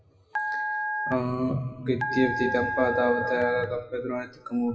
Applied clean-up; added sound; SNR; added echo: classical method WPE with log-MMSE.